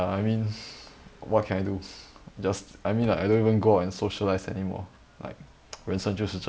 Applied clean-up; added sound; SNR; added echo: none; none; none; none.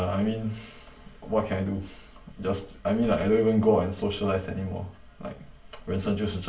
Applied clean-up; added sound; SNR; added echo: none; none; none; reverberation time 0.3 s.